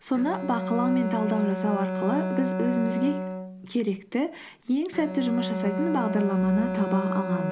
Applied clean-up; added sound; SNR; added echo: none; Bowed string instrument; 3 dB; none.